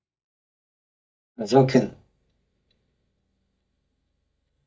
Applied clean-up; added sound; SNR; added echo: neural mask model DeepFilterNet 3.